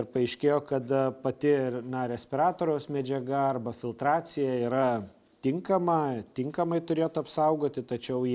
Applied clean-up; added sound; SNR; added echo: none; none; none; none.